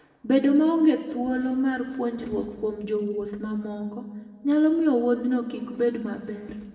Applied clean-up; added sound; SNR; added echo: none; none; none; reverberation time 1.7 s.